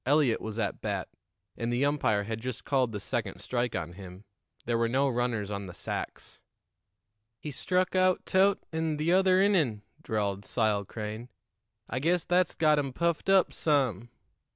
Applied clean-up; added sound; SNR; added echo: none; none; none; none.